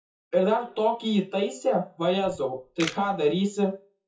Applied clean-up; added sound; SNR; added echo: classical method WPE with log-MMSE.